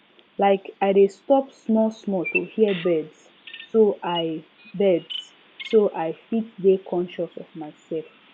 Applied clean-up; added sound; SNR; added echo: none; Bird vocalization, bird call, bird song; 16 dB; none.